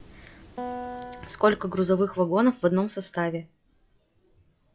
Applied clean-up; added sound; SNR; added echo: classical method log-MMSE.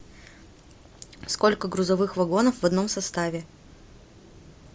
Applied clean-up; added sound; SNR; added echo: none; none; none; none.